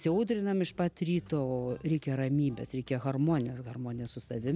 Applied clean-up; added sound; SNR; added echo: none; none; none; none.